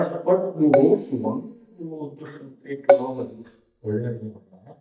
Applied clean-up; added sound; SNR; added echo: neural mask model DeepFilterNet 3.